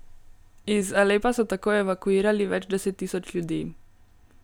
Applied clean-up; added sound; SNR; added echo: none; none; none; none.